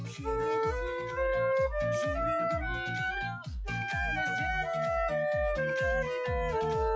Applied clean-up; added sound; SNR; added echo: classical method log-MMSE.